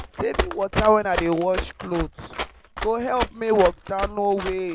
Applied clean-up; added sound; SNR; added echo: none; Run; 8 dB; none.